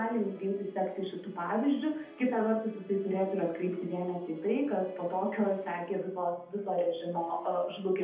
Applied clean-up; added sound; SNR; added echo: none; Musical instrument; 19 dB; reverberation time 0.6 s.